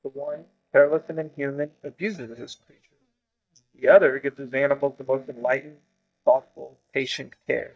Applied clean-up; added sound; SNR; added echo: neural mask model DeepFilterNet 3.